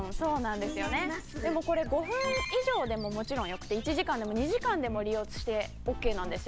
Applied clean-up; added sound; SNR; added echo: none; Bird vocalization, bird call, bird song; 10 dB; none.